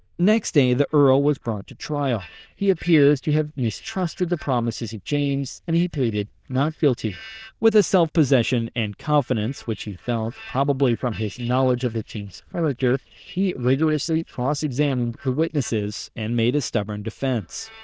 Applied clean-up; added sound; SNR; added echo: neural diffusion model UNIVERSE++.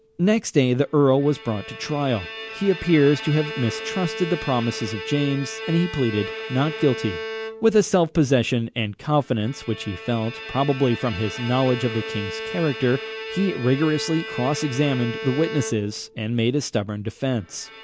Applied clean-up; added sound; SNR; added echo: none; Bowed string instrument; 11 dB; none.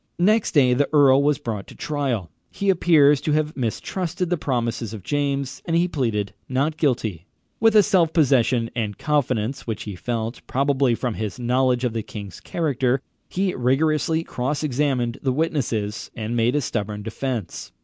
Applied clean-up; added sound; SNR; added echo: none; none; none; none.